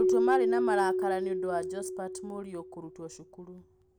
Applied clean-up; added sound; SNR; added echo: none; Keyboard (musical); -4 dB; none.